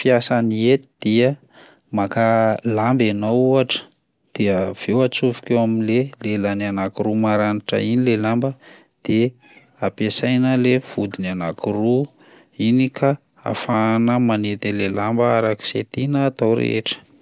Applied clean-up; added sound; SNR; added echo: none; none; none; none.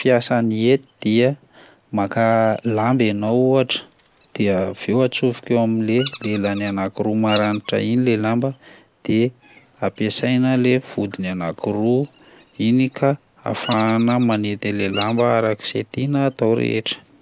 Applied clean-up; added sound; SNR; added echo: none; Bird vocalization, bird call, bird song; 13 dB; none.